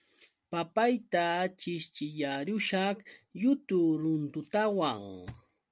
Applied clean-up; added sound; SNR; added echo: none; none; none; none.